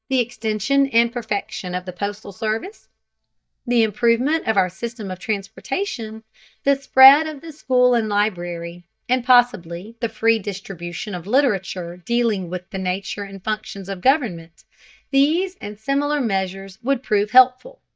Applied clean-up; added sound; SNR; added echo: neural mask model DeepFilterNet 3.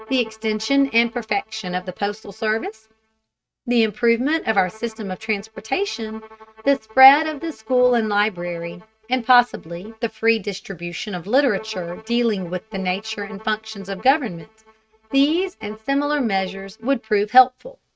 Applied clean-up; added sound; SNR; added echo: neural mask model RNNoise.